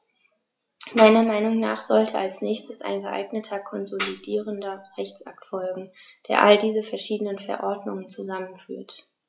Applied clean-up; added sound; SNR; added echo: classical method log-MMSE.